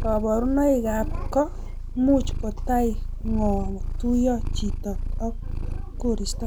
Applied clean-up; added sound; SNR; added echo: none; Purr; 2 dB; none.